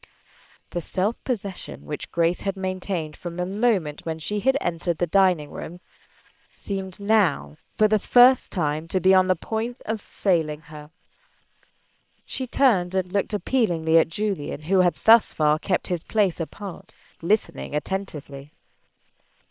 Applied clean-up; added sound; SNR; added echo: neural separator model SepFormer WHAM!.